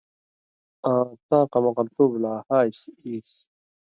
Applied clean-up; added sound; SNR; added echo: none; none; none; none.